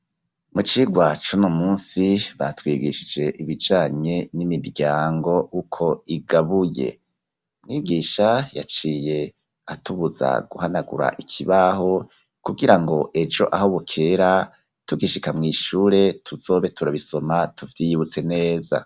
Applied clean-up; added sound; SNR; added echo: none; none; none; none.